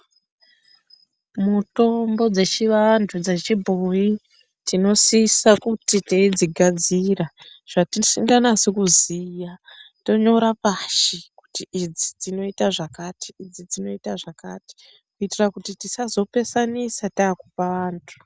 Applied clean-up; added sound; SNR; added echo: none; none; none; none.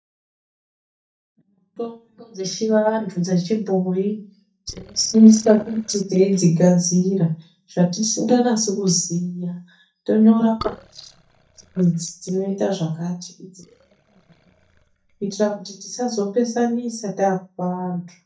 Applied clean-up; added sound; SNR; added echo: neural mask model DeepFilterNet 3.